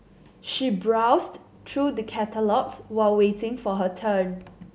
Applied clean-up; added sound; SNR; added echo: none; none; none; none.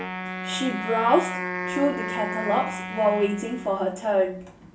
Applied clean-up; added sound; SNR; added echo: none; Wind instrument, woodwind instrument; 7 dB; reverberation time 0.3 s.